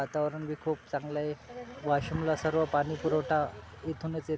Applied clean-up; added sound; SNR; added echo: none; none; none; none.